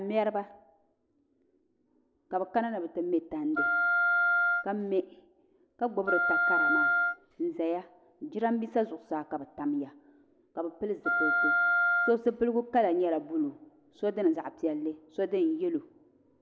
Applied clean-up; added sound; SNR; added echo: none; Wind instrument, woodwind instrument; -4 dB; none.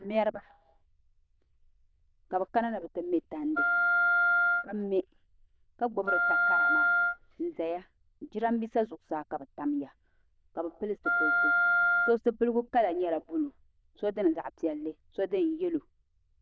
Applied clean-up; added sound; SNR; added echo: neural diffusion model UNIVERSE++.